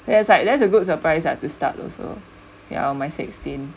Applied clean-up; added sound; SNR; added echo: none; none; none; none.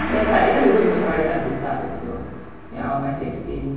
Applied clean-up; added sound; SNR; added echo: none; Gong; 8 dB; reverberation time 1.3 s.